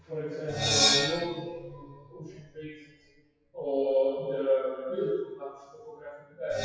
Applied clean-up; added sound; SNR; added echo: classical method WPE with log-MMSE.